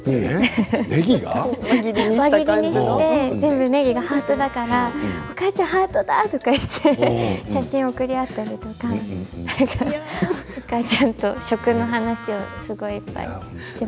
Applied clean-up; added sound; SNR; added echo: none; Wind instrument, woodwind instrument; 18 dB; none.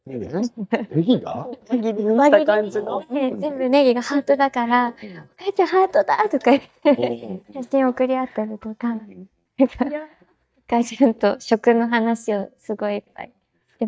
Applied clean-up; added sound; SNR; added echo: neural mask model DeepFilterNet 3.